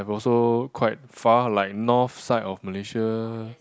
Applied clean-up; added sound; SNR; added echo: none; none; none; none.